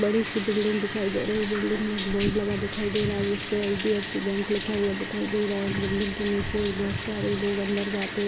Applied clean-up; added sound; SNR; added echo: none; Bathtub (filling or washing); 8 dB; none.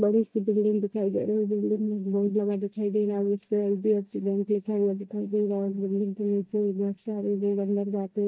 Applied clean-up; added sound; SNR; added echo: neural mask model DeepFilterNet 3.